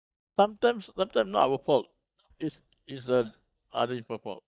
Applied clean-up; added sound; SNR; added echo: neural mask model DeepFilterNet 3.